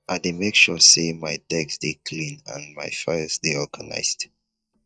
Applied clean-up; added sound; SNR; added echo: neural mask model DeepFilterNet 3.